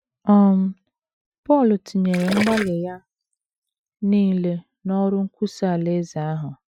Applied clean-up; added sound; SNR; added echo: classical method Wiener filter.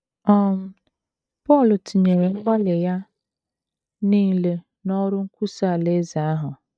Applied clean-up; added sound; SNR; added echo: neural mask model DeepFilterNet 3.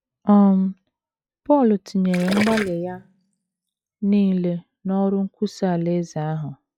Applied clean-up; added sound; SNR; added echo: classical method log-MMSE.